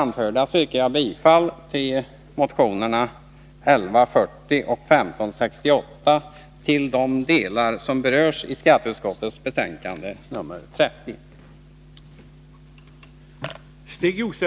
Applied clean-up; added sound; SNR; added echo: none; none; none; none.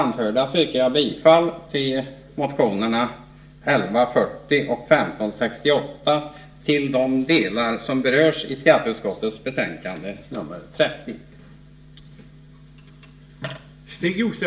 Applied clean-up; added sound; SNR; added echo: none; none; none; reverberation time 0.5 s.